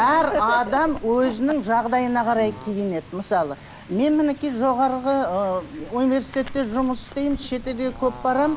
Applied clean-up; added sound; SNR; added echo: none; Bird / Fowl; 17 dB; none.